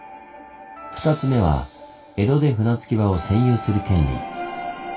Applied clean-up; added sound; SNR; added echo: none; Wind instrument, woodwind instrument; 20 dB; reverberation time 0.2 s.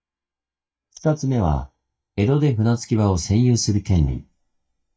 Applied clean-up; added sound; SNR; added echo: neural mask model DeepFilterNet 3.